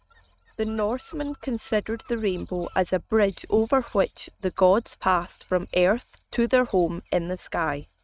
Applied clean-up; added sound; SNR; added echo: neural mask model RNNoise.